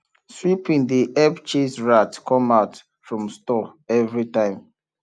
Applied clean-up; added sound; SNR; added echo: none; none; none; none.